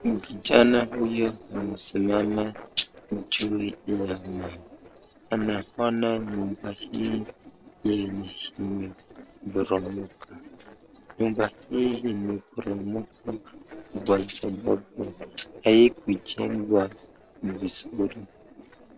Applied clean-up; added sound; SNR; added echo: neural separator model SepFormer DNS4.